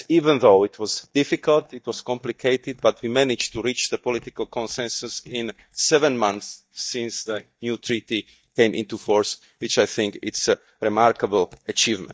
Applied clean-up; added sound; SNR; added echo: neural mask model DeepFilterNet 3.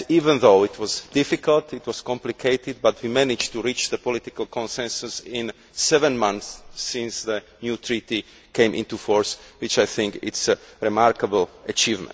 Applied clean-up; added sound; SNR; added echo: none; none; none; none.